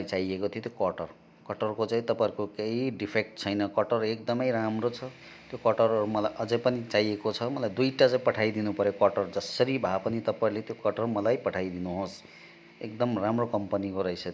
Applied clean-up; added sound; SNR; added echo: none; none; none; none.